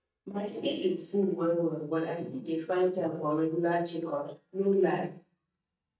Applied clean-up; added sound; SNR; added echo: neural mask model DeepFilterNet 3.